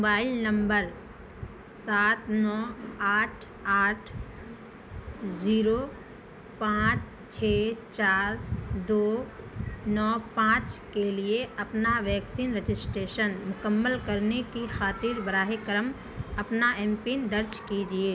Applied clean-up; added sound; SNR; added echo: none; none; none; none.